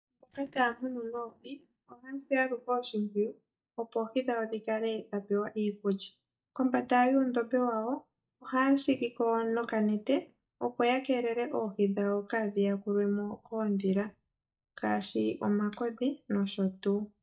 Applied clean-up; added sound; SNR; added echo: neural mask model DeepFilterNet 3.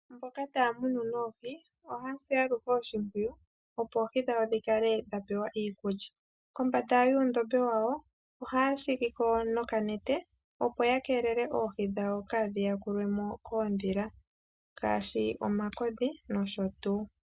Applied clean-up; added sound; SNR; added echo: none; none; none; none.